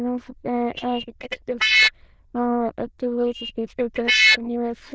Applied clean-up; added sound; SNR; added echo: neural diffusion model UNIVERSE++.